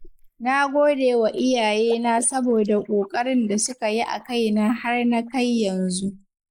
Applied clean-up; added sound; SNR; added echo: neural mask model Resemble Enhance denoiser.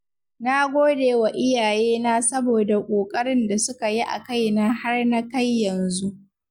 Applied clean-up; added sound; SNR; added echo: none; none; none; none.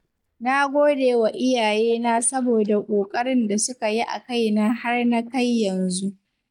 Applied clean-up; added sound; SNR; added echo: neural mask model DeepFilterNet 3.